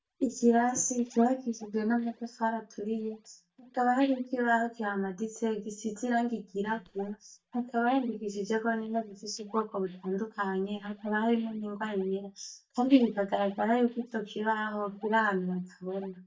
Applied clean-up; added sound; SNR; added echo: neural mask model DeepFilterNet 3.